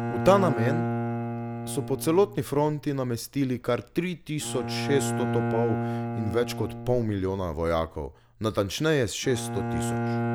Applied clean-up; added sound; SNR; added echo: none; Bowed string instrument; 4 dB; none.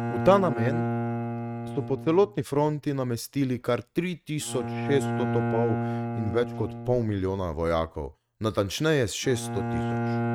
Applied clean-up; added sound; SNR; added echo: neural mask model RNNoise.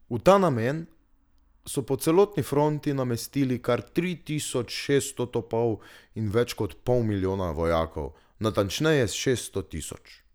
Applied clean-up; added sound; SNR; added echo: none; none; none; none.